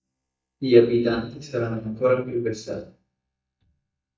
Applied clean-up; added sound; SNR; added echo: neural mask model DeepFilterNet 3.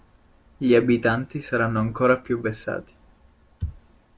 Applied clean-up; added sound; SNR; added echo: none; none; none; none.